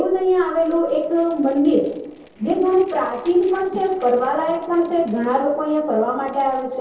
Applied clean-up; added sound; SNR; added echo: neural separator model SepFormer DNS4.